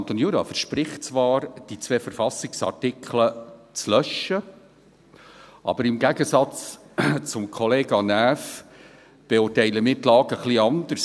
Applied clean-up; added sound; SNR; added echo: none; none; none; none.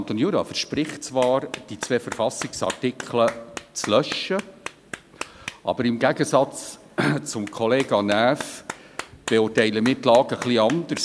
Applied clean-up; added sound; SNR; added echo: none; Clapping; 15 dB; none.